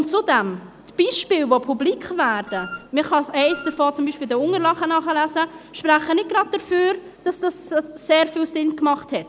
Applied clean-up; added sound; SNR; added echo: none; Wind instrument, woodwind instrument; 12 dB; none.